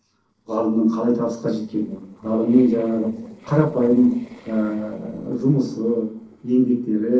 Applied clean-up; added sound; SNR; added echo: neural separator model SepFormer DNS4.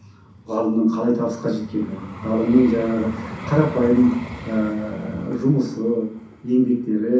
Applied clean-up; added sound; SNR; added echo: none; Vehicle; 15 dB; reverberation time 0.6 s.